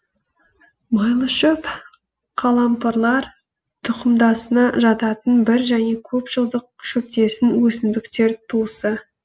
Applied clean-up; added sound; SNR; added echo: none; none; none; none.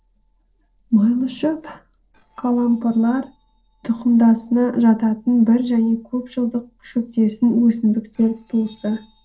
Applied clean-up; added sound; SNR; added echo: neural separator model SepFormer DNS4.